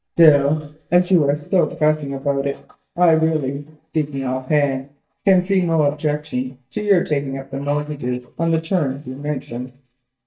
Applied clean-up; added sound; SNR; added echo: neural mask model DeepFilterNet 3.